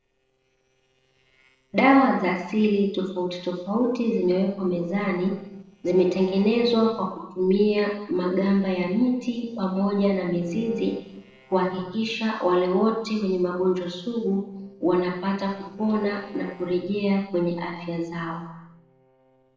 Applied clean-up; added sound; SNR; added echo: neural separator model SepFormer DNS4.